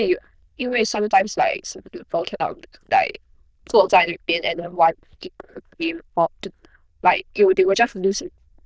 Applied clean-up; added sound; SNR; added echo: neural diffusion model UNIVERSE++.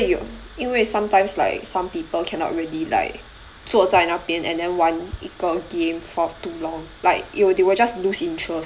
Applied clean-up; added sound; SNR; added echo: none; none; none; none.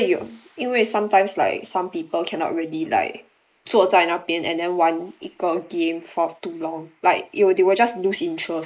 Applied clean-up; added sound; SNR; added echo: neural mask model Resemble Enhance denoiser.